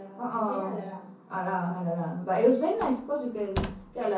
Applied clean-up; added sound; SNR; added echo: none; Slam; 11 dB; reverberation time 0.6 s.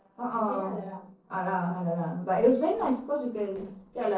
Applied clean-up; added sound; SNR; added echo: neural separator model SepFormer DNS4.